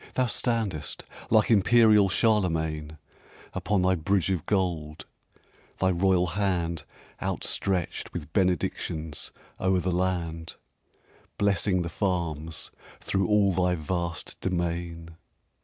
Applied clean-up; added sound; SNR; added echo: none; none; none; none.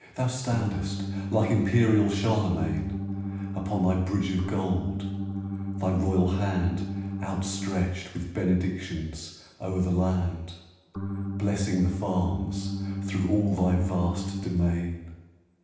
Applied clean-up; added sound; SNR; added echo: none; Organ; 3 dB; reverberation time 0.9 s.